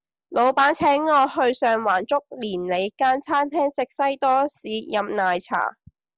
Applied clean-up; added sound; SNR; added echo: none; none; none; none.